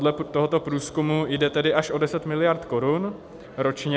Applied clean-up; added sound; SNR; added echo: none; none; none; none.